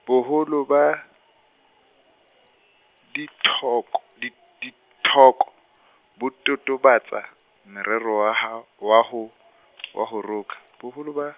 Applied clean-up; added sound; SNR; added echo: none; none; none; none.